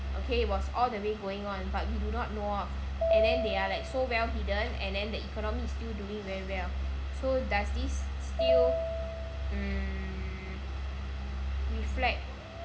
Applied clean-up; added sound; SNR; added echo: none; Piano; 0 dB; reverberation time 1.0 s.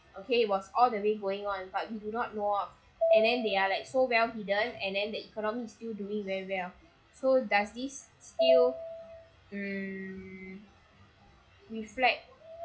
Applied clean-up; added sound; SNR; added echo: classical method WPE with log-MMSE.